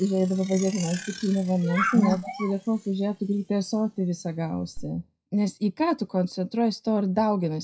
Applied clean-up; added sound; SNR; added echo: classical method WPE with log-MMSE.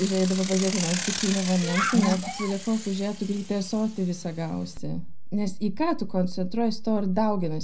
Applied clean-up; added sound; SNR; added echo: none; Bicycle; 5 dB; reverberation time 0.4 s.